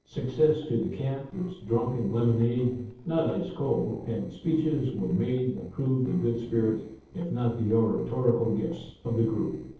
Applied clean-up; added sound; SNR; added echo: neural separator model SepFormer DNS4.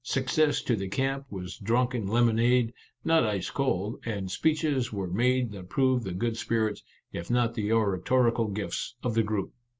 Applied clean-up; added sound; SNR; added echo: none; none; none; none.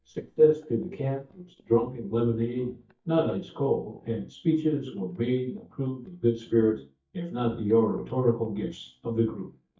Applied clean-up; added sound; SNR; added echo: neural mask model DeepFilterNet 3.